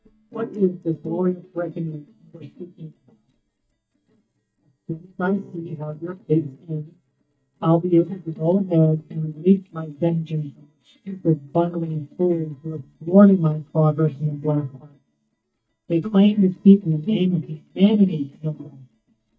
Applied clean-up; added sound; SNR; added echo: neural mask model DeepFilterNet 3.